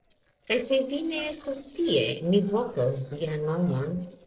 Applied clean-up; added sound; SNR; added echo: neural separator model SepFormer DNS4.